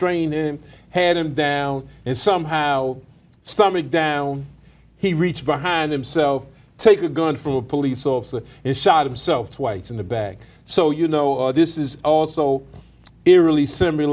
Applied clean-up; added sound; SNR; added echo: none; none; none; none.